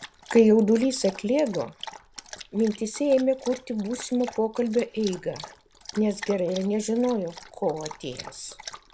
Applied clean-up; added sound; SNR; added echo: none; Dog; 18 dB; none.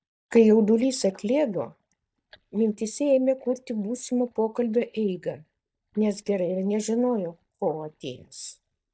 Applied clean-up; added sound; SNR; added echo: neural mask model DeepFilterNet 3.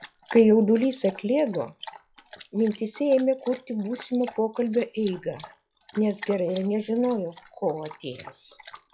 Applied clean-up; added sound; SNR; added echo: classical method log-MMSE.